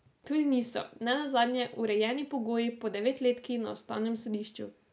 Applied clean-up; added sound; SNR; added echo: none; none; none; none.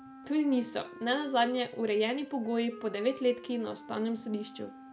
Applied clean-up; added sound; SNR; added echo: none; Wind instrument, woodwind instrument; 17 dB; none.